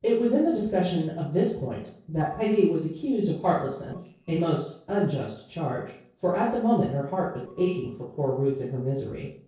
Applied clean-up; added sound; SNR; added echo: neural separator model SepFormer DNS4.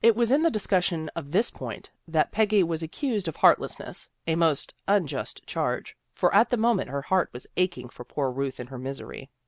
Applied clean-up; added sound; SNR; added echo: none; none; none; none.